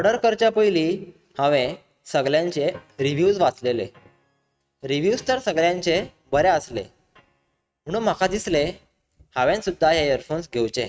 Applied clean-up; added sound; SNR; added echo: neural mask model RNNoise.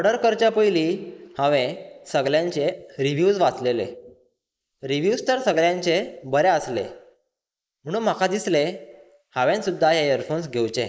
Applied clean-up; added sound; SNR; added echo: neural mask model Resemble Enhance denoiser.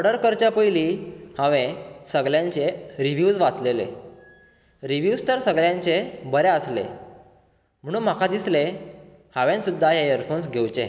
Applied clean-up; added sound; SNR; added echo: none; none; none; none.